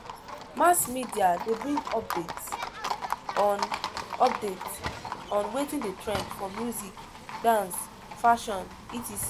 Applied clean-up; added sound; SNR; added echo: none; Livestock, farm animals, working animals; 7 dB; none.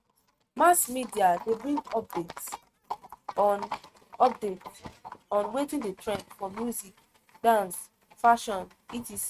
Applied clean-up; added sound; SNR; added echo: neural mask model RNNoise.